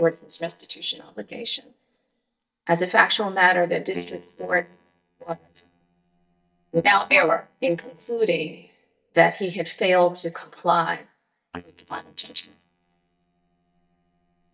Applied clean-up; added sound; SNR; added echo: neural mask model DeepFilterNet 3.